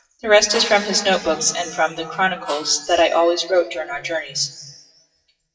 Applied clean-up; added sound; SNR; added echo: classical method WPE with log-MMSE.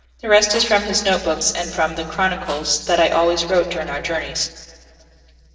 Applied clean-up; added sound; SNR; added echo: neural separator model SepFormer DNS4.